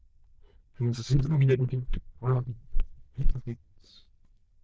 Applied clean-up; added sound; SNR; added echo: neural diffusion model UNIVERSE++.